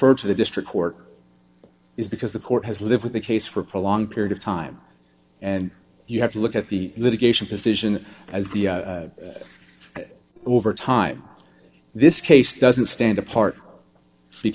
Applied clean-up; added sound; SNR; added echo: neural separator model SepFormer DNS4.